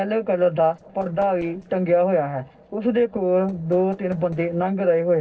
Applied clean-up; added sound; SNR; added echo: neural separator model SepFormer DNS4.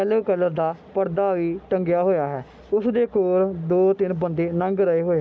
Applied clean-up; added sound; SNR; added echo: none; none; none; none.